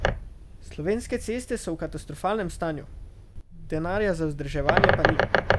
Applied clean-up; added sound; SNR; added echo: none; Bird; -2 dB; none.